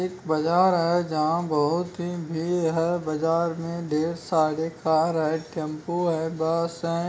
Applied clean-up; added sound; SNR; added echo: none; none; none; none.